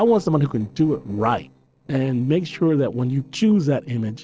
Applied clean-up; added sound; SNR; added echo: neural separator model SepFormer DNS4.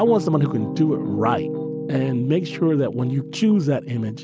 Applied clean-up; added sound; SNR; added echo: none; Piano; 8 dB; none.